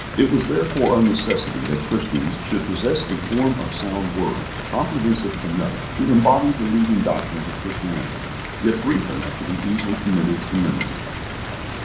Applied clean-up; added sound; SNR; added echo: none; Rain; 8 dB; reverberation time 0.6 s.